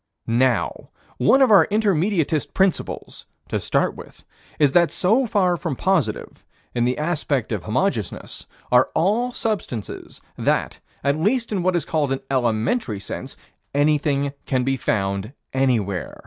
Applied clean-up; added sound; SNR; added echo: none; none; none; none.